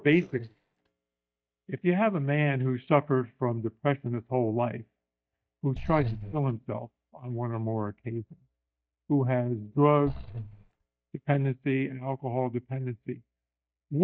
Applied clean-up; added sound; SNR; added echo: neural mask model DeepFilterNet 3.